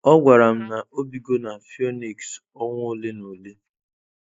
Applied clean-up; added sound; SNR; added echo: neural mask model Resemble Enhance denoiser.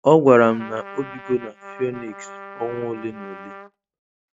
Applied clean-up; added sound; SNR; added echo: neural mask model RNNoise.